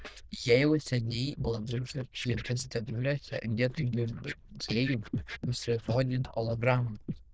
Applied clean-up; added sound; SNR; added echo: neural diffusion model UNIVERSE++.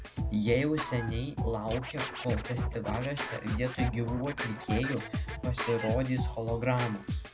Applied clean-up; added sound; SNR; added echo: none; Scratching (performance technique); 3 dB; none.